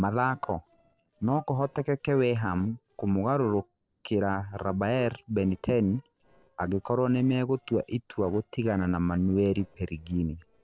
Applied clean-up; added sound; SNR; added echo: neural separator model SepFormer DNS4.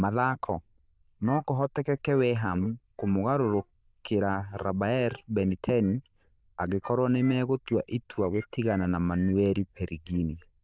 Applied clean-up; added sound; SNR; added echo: neural diffusion model UNIVERSE++.